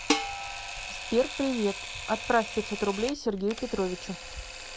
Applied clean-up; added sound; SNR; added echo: none; Camera + Dishes, pots, and pans; 5 dB; none.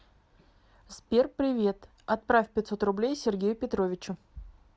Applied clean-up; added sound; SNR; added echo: none; none; none; none.